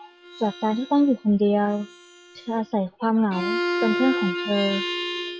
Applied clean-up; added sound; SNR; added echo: classical method log-MMSE.